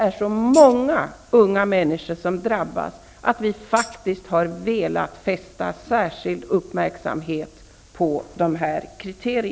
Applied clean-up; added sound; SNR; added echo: none; Tambourine; 16 dB; none.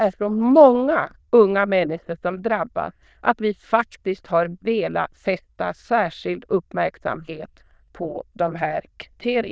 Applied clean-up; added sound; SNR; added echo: neural diffusion model UNIVERSE++.